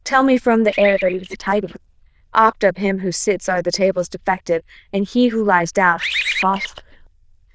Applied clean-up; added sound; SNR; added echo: neural diffusion model UNIVERSE++.